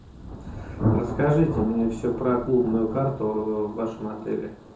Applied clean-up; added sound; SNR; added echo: none; Thunder; 6 dB; reverberation time 0.6 s.